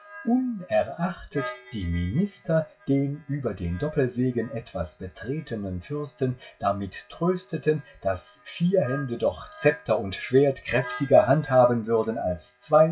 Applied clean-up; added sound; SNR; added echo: classical method WPE with log-MMSE.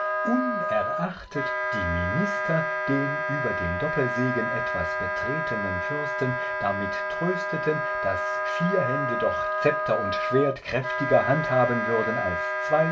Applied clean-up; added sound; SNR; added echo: none; Wind instrument, woodwind instrument; 0 dB; reverberation time 0.2 s.